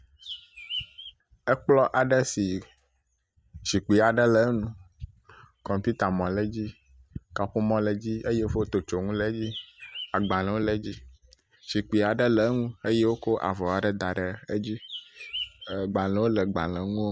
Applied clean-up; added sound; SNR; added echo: neural mask model RNNoise.